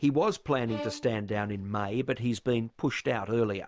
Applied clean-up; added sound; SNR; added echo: none; Bowed string instrument; 15 dB; none.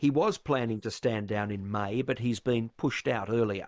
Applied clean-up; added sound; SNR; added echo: neural mask model Resemble Enhance denoiser.